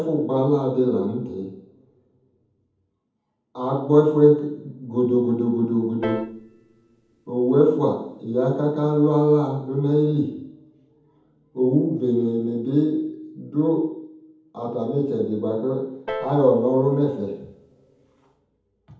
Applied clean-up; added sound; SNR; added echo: none; Piano; 15 dB; reverberation time 0.8 s.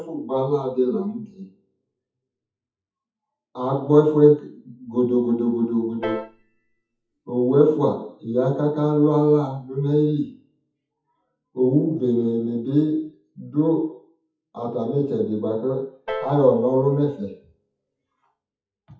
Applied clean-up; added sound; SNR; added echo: classical method WPE with log-MMSE.